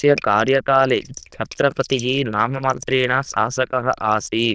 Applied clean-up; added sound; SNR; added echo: neural diffusion model UNIVERSE++.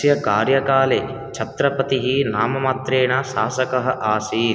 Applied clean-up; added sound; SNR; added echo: none; none; none; none.